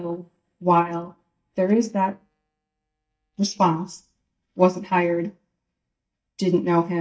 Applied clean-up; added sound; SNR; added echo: neural mask model DeepFilterNet 3.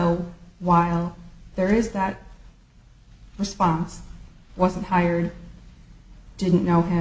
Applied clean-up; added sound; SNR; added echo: none; none; none; none.